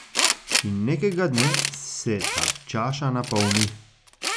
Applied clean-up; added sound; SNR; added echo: none; Tools; 0 dB; none.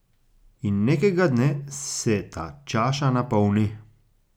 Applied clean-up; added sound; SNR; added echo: none; none; none; none.